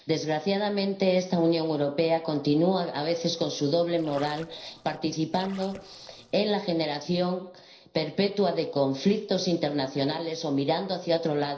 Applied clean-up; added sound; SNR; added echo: neural separator model SepFormer DNS4.